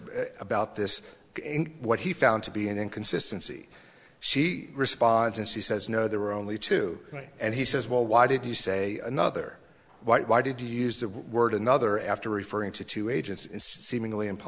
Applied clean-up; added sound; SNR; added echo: none; none; none; none.